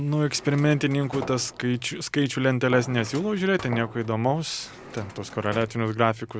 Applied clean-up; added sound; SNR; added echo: none; Fireworks + Drawer open or close; 17 dB; none.